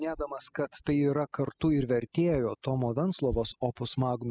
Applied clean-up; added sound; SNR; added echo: classical method spectral subtraction.